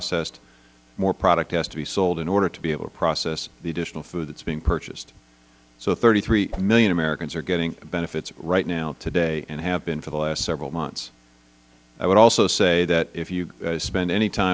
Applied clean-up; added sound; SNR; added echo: none; Whoosh, swoosh, swish; 12 dB; none.